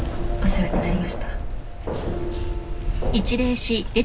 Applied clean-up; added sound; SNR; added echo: none; Keys jangling; -3 dB; reverberation time 0.2 s.